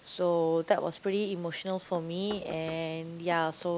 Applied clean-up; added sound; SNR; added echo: none; Knock; 19 dB; none.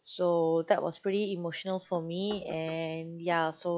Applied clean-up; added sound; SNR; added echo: classical method log-MMSE.